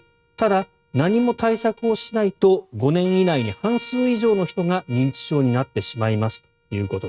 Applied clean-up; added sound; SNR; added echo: neural mask model RNNoise.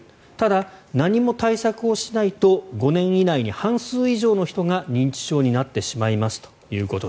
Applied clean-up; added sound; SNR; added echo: none; none; none; none.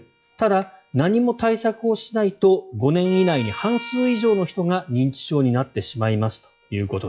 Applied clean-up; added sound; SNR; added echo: classical method log-MMSE.